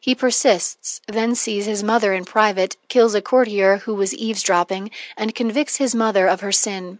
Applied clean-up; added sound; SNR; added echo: none; none; none; none.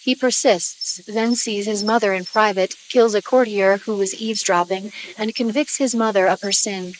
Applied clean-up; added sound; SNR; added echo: neural mask model Resemble Enhance denoiser.